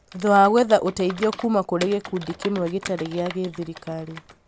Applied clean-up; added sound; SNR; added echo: none; Computer keyboard; 16 dB; none.